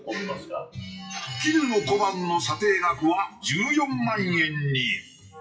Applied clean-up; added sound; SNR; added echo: classical method WPE with log-MMSE.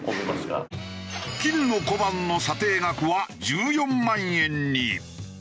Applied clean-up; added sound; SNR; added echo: none; none; none; none.